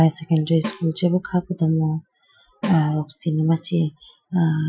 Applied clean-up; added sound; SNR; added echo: classical method Wiener filter.